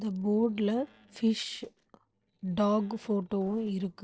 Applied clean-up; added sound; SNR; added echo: neural separator model SepFormer DNS4.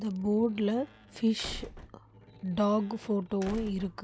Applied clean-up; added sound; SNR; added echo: none; Squeak / Slam / Wood; 17 dB; none.